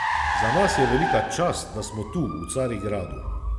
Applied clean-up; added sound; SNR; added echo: none; Car; 1 dB; none.